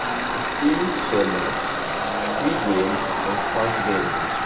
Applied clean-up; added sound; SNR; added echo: none; Tools; -2 dB; reverberation time 2.6 s.